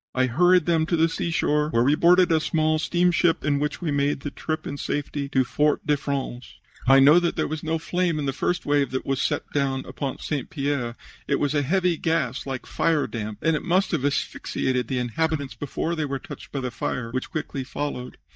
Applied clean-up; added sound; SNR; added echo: neural mask model DeepFilterNet 3.